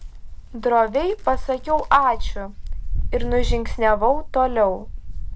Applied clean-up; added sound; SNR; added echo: none; Wind; 3 dB; none.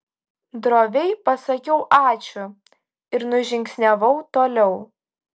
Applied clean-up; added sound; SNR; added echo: none; none; none; none.